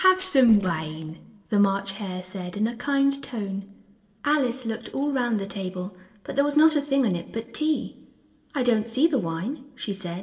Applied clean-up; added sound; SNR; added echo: neural separator model SepFormer DNS4.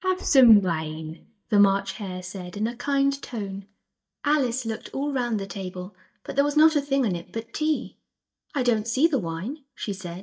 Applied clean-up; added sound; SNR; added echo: neural mask model DeepFilterNet 3.